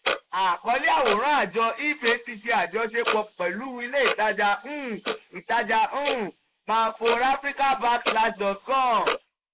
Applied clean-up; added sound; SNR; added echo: neural mask model Resemble Enhance denoiser.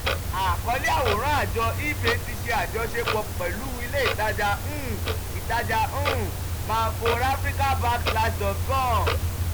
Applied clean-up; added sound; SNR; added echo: none; Clock; 0 dB; none.